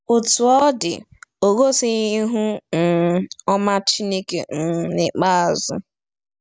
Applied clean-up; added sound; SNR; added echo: none; none; none; none.